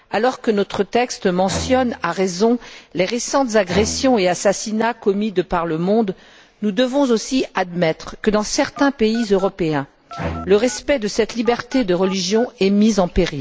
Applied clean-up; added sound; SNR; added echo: none; Telephone + Bowed string instrument; 14 dB; none.